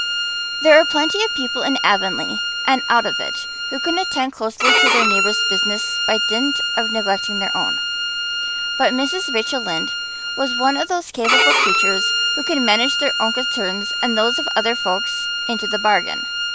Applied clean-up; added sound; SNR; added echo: none; Bowed string instrument; -1 dB; none.